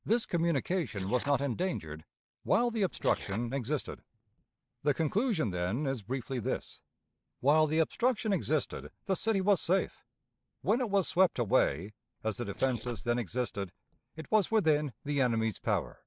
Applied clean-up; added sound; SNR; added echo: neural mask model Resemble Enhance denoiser.